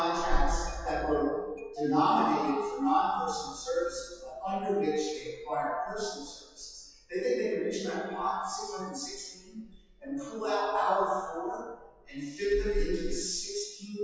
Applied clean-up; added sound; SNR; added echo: classical method WPE with log-MMSE.